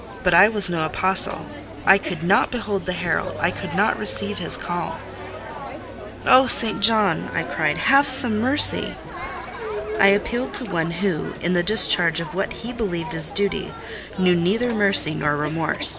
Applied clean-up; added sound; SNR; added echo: none; Crowd; 12 dB; none.